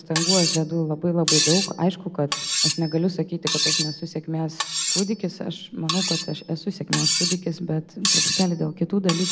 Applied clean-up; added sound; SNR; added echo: none; Cutlery, silverware; 1 dB; none.